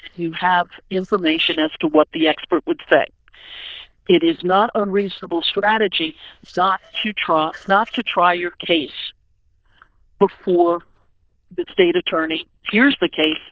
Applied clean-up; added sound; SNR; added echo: neural diffusion model UNIVERSE++.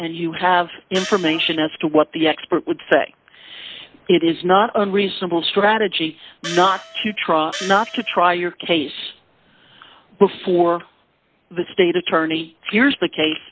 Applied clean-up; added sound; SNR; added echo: none; Gong; 12 dB; none.